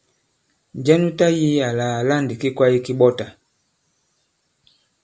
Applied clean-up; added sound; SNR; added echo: none; none; none; none.